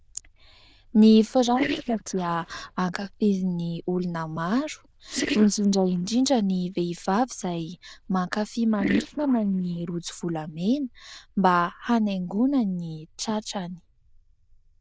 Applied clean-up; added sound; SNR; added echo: neural diffusion model UNIVERSE++.